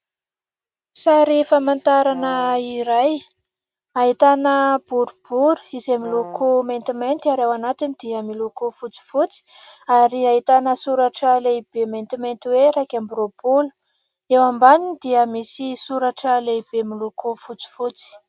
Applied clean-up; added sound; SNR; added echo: neural mask model RNNoise.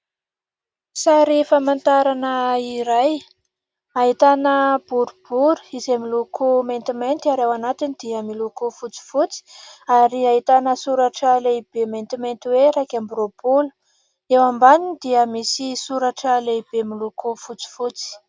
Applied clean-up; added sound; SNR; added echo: none; none; none; none.